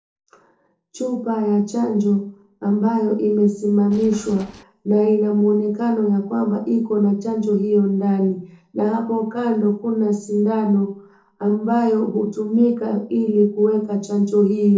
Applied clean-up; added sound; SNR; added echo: neural separator model SepFormer DNS4.